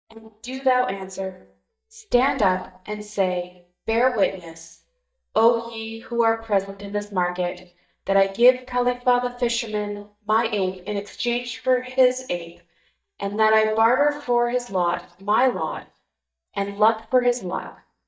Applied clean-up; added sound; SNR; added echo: neural mask model DeepFilterNet 3.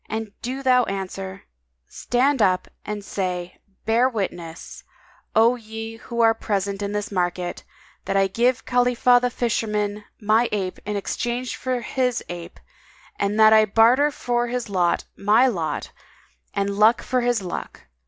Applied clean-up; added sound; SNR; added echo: none; none; none; none.